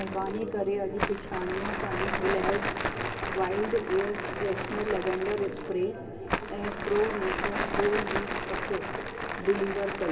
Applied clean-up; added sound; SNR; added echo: none; Crumpling, crinkling; 2 dB; reverberation time 2.0 s.